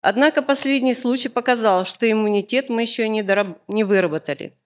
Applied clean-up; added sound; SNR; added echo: neural mask model DeepFilterNet 3.